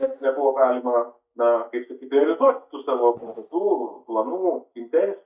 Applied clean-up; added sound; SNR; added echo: neural mask model DeepFilterNet 3.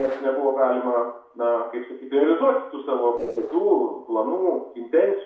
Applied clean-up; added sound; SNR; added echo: neural separator model SepFormer DNS4.